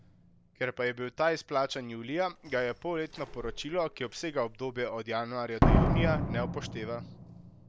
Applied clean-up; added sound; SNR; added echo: none; Slam; -1 dB; none.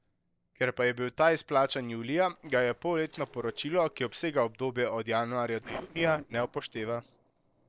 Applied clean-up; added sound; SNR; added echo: neural separator model SepFormer DNS4.